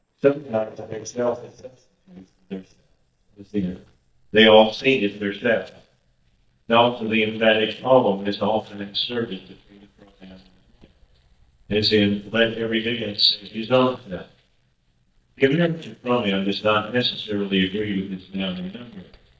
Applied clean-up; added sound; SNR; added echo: neural mask model DeepFilterNet 3.